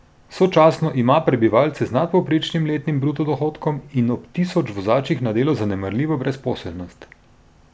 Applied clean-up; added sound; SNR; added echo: none; none; none; none.